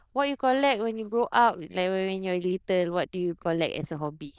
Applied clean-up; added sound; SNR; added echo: neural diffusion model UNIVERSE++.